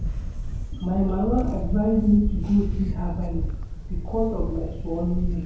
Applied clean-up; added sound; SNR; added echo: none; Camera; 2 dB; reverberation time 2.0 s.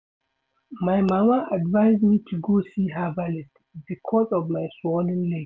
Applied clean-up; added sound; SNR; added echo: none; none; none; none.